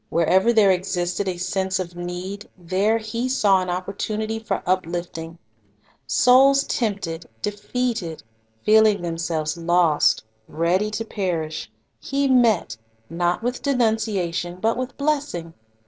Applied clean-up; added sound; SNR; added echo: neural separator model SepFormer DNS4.